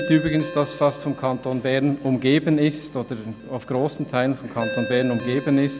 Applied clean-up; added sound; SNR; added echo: none; Ringtone; 14 dB; none.